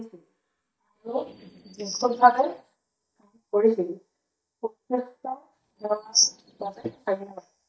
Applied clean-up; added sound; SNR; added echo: neural mask model DeepFilterNet 3.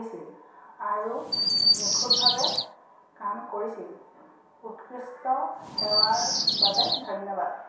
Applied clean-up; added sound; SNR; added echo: none; Chirp, tweet; -4 dB; reverberation time 0.7 s.